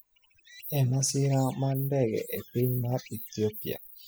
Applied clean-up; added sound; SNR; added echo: classical method spectral subtraction.